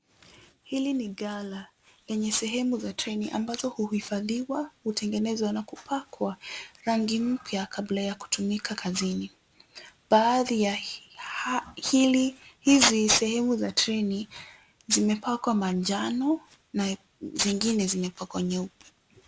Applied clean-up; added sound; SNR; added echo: none; none; none; none.